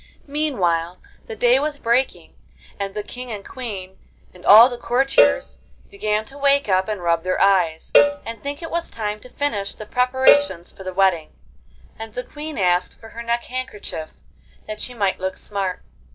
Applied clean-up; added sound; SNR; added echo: none; Cowbell; 1 dB; none.